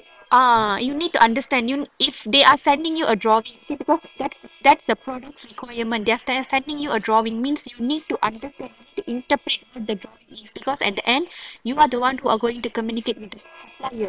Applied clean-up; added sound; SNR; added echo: neural separator model SepFormer WHAM!.